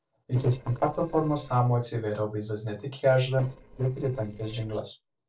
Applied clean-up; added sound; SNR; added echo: neural separator model SepFormer DNS4.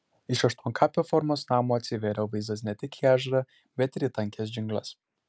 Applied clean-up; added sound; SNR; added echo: none; none; none; none.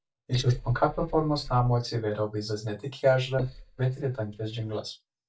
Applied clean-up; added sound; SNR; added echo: neural mask model DeepFilterNet 3.